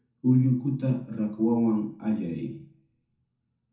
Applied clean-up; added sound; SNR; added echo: none; none; none; reverberation time 0.6 s.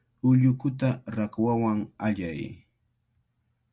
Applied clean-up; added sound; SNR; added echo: none; none; none; none.